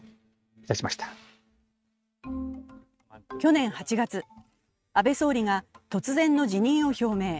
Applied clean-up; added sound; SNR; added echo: neural mask model RNNoise.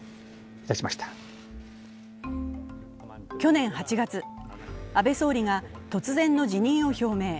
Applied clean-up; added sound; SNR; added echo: none; Electric guitar; 20 dB; none.